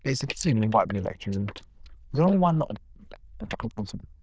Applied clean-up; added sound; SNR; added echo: neural diffusion model UNIVERSE++.